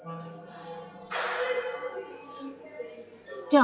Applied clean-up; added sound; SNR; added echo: classical method log-MMSE.